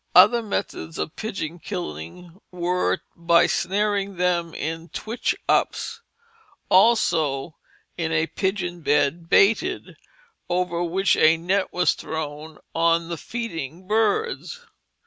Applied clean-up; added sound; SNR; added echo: none; none; none; none.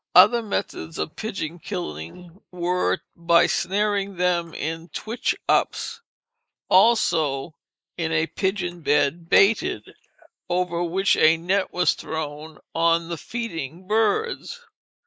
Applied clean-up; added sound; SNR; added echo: neural mask model Resemble Enhance denoiser.